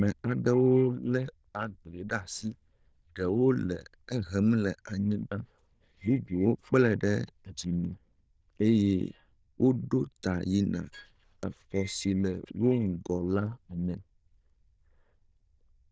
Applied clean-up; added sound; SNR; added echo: neural diffusion model UNIVERSE++.